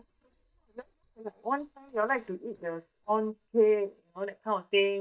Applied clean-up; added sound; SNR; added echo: neural mask model DeepFilterNet 3.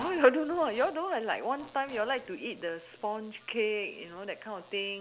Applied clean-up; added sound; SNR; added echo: none; none; none; none.